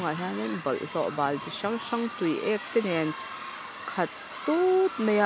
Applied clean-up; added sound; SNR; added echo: none; none; none; none.